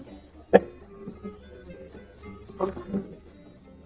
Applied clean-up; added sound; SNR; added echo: neural mask model DeepFilterNet 3.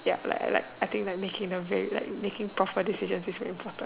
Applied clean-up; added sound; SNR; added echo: none; none; none; none.